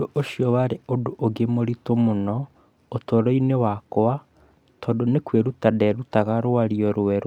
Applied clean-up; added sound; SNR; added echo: none; none; none; none.